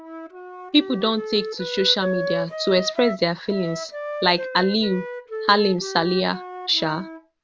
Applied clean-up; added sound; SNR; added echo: none; Wind instrument, woodwind instrument; 8 dB; none.